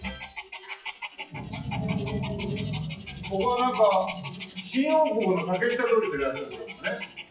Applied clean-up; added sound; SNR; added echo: classical method WPE with log-MMSE.